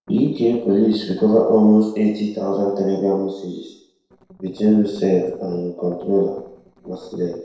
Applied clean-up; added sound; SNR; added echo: neural separator model SepFormer DNS4.